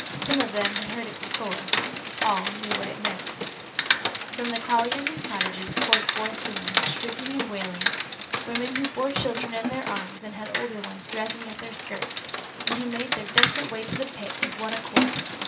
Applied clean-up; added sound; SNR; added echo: none; Rain; -3 dB; reverberation time 0.2 s.